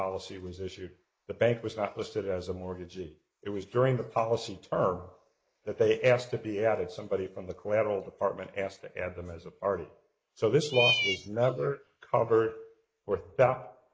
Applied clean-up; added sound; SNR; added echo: neural mask model Resemble Enhance denoiser.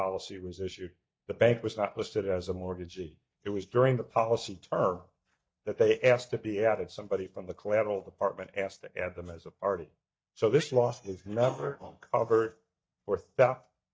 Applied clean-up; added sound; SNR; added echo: neural mask model DeepFilterNet 3.